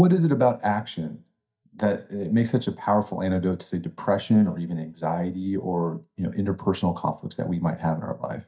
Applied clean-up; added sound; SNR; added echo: neural mask model DeepFilterNet 3.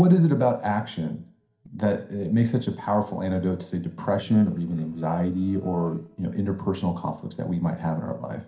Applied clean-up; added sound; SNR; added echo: neural separator model SepFormer DNS4.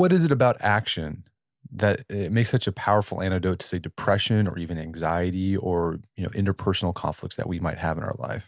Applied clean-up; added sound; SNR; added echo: none; none; none; none.